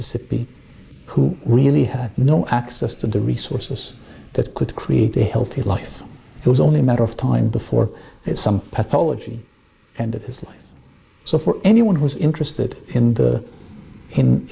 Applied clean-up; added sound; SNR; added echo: neural mask model Resemble Enhance denoiser.